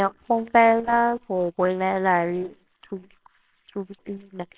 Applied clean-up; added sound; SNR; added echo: neural separator model SepFormer WHAMR!.